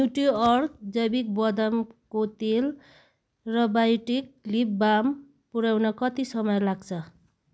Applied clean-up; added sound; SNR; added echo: none; none; none; none.